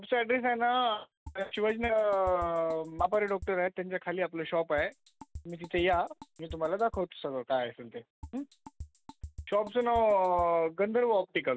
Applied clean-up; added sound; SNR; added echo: none; Drum kit; 17 dB; none.